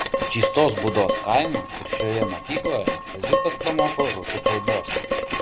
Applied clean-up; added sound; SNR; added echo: none; Dishes, pots, and pans + Tools; -1 dB; none.